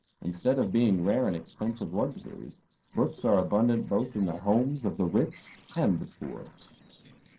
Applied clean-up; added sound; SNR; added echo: neural separator model SepFormer DNS4.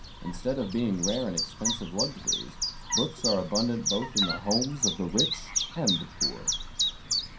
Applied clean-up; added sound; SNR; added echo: none; Chirp, tweet; -1 dB; reverberation time 0.3 s.